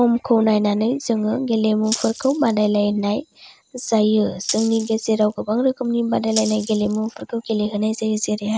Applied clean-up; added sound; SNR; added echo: none; Rattle (instrument); 13 dB; none.